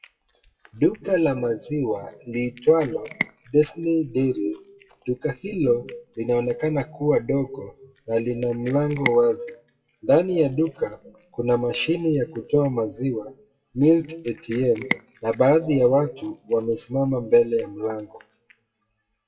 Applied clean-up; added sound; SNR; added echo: classical method WPE with log-MMSE.